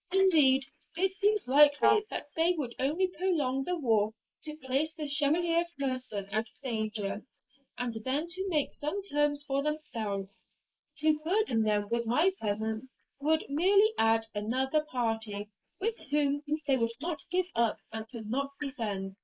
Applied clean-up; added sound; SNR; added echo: neural mask model Resemble Enhance denoiser.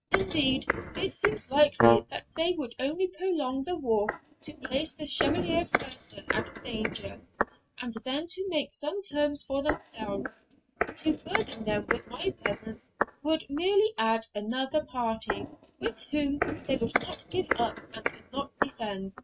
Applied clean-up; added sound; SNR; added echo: neural mask model RNNoise.